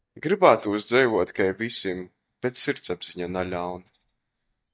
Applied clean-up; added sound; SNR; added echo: neural mask model DeepFilterNet 3.